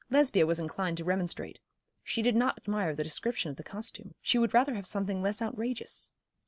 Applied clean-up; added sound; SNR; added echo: none; none; none; none.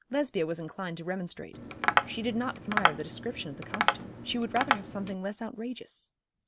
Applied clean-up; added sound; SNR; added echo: none; Tap; -4 dB; none.